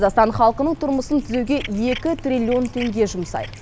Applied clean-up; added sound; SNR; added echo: none; Cat; 14 dB; none.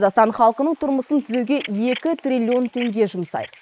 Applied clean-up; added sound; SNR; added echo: neural mask model Resemble Enhance denoiser.